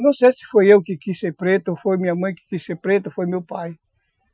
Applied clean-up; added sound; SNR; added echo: classical method Wiener filter.